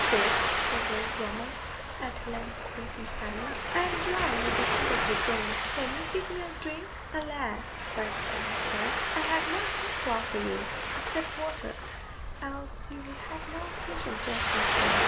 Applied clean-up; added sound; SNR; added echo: none; Ocean; -5 dB; none.